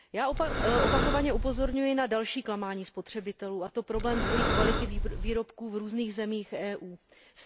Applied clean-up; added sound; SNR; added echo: none; Breathing; -3 dB; none.